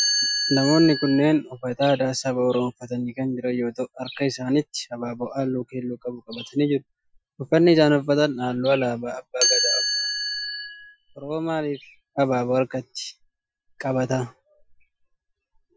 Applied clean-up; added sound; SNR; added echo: classical method Wiener filter.